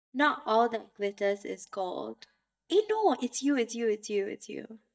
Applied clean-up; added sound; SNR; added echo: neural mask model DeepFilterNet 3.